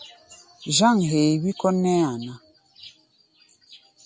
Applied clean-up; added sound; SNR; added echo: none; none; none; none.